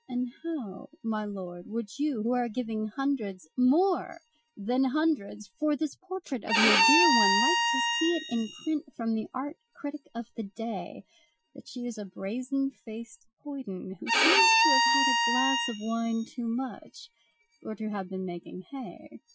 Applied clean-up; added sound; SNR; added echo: classical method Wiener filter.